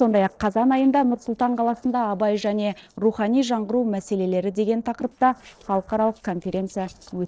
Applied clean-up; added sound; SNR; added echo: neural separator model SepFormer DNS4.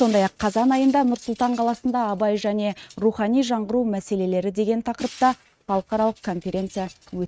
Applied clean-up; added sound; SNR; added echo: neural mask model RNNoise.